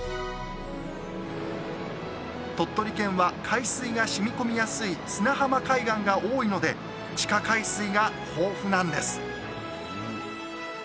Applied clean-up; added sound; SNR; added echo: none; none; none; none.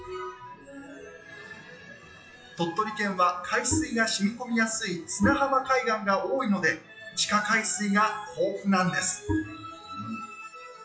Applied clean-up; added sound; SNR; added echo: classical method WPE with log-MMSE.